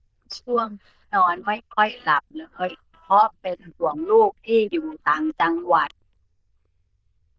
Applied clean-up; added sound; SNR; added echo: neural diffusion model UNIVERSE++.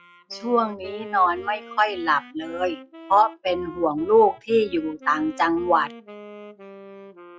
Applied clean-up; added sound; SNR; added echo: classical method log-MMSE.